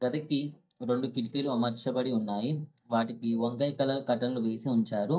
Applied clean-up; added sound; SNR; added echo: neural mask model DeepFilterNet 3.